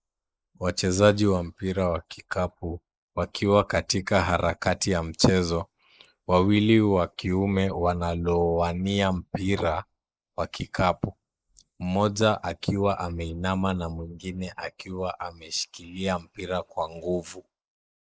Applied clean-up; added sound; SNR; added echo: neural mask model Resemble Enhance denoiser.